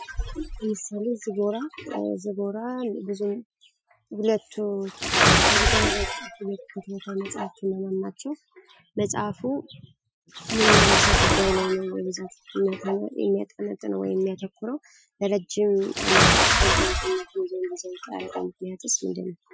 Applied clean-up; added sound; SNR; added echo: classical method Wiener filter.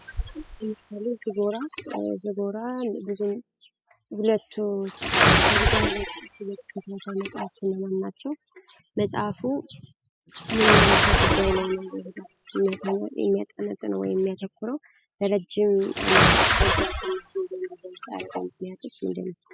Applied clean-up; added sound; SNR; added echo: classical method spectral subtraction.